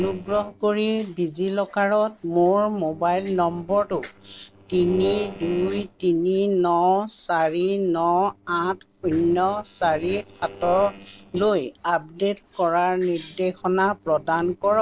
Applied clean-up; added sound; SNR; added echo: neural separator model SepFormer DNS4.